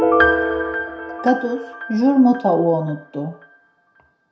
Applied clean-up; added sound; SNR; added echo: none; Piano; 2 dB; reverberation time 0.5 s.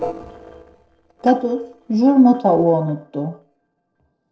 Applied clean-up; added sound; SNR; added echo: neural separator model SepFormer DNS4.